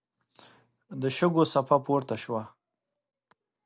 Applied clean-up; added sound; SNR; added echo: none; none; none; none.